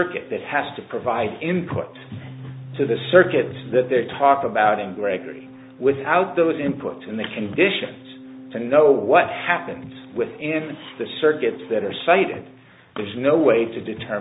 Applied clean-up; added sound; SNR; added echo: none; Organ; 20 dB; none.